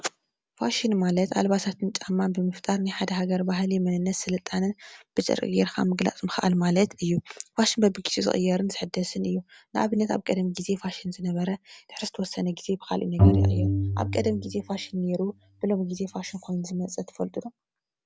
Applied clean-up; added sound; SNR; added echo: none; Bowed string instrument; -1 dB; none.